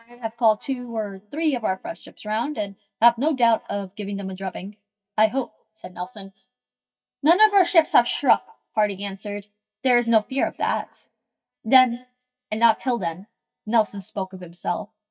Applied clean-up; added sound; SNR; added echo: neural mask model DeepFilterNet 3.